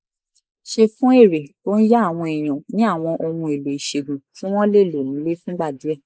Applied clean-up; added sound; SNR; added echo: neural mask model Resemble Enhance denoiser.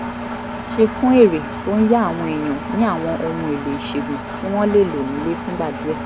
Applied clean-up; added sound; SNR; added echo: none; Engine; 8 dB; none.